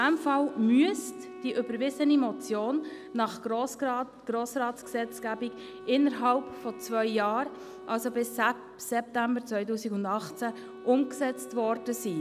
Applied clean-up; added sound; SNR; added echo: none; Wind instrument, woodwind instrument; 17 dB; none.